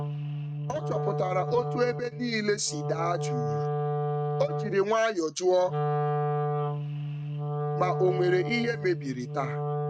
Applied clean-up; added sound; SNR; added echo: neural mask model RNNoise.